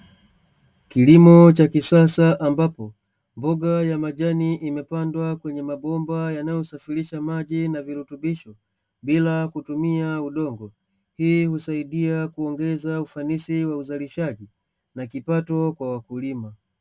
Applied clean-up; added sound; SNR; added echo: none; none; none; none.